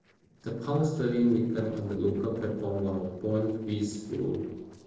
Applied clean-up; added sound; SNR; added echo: neural separator model SepFormer DNS4.